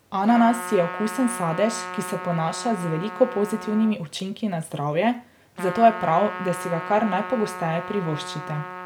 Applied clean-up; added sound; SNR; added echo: none; Trumpet; 11 dB; none.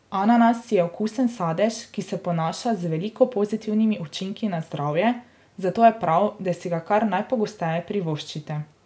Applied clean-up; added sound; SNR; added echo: none; none; none; none.